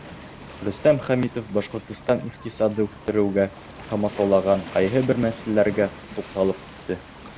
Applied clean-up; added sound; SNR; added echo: none; Waves, surf; 16 dB; none.